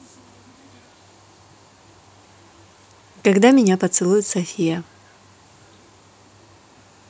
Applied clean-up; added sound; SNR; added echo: none; none; none; none.